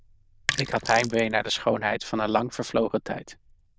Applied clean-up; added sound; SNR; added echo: neural diffusion model UNIVERSE++.